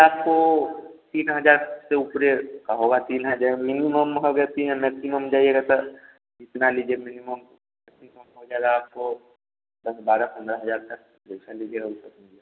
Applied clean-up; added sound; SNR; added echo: none; none; none; none.